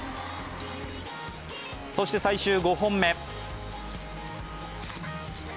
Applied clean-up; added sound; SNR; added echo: none; none; none; none.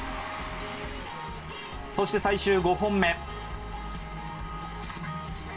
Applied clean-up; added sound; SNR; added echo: none; Domestic sounds, home sounds; 18 dB; reverberation time 0.2 s.